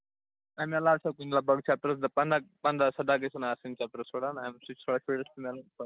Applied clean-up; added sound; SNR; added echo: none; none; none; none.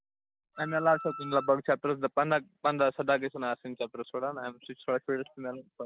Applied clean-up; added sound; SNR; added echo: none; Wind instrument, woodwind instrument; 12 dB; none.